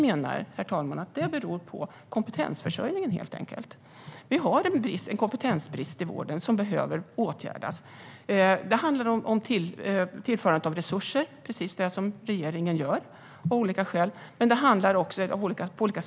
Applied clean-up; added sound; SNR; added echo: none; none; none; none.